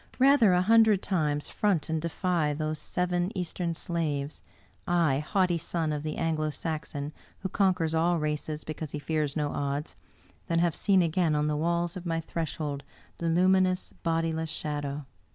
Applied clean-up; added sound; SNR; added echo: none; none; none; none.